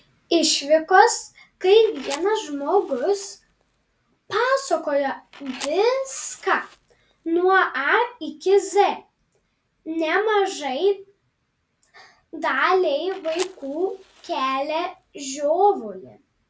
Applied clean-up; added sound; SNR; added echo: none; Fire; 19 dB; none.